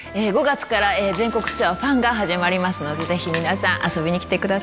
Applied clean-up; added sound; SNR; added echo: none; Splash, splatter; 15 dB; none.